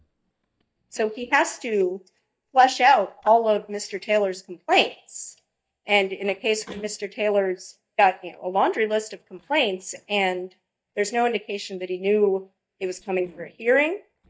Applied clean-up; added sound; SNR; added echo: neural mask model DeepFilterNet 3.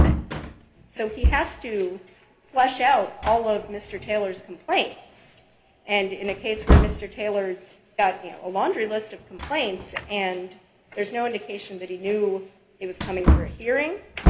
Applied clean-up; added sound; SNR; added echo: none; Wood; 0 dB; reverberation time 1.8 s.